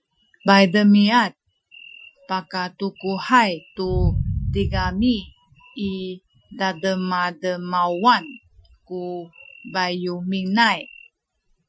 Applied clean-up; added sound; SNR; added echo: classical method Wiener filter.